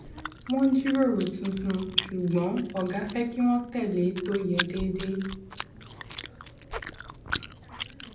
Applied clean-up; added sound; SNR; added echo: none; Chewing, mastication; 9 dB; reverberation time 0.6 s.